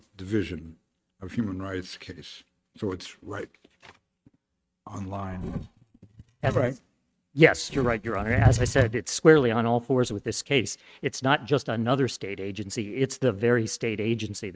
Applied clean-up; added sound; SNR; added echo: neural mask model RNNoise.